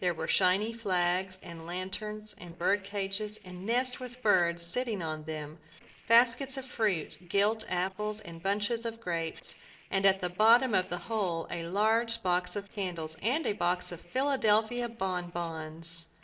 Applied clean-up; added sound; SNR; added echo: neural separator model SepFormer DNS4.